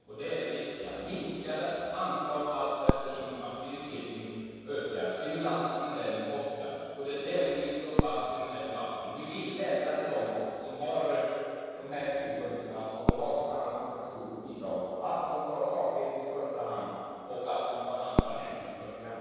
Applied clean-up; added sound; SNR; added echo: none; Fireworks; 6 dB; reverberation time 2.2 s.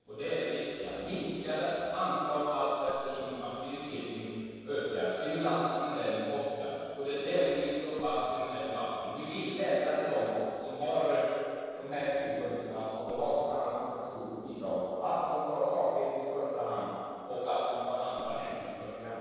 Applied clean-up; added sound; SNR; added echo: neural separator model SepFormer DNS4.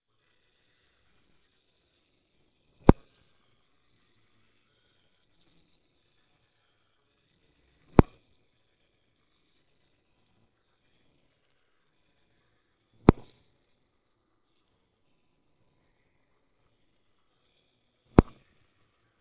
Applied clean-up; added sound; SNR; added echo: neural separator model SepFormer WHAMR!.